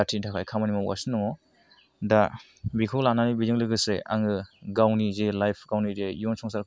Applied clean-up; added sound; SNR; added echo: none; none; none; none.